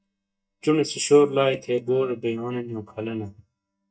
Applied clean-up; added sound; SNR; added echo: neural mask model DeepFilterNet 3.